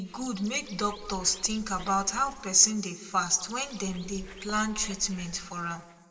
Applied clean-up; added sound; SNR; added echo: none; Bird; 16 dB; reverberation time 1.3 s.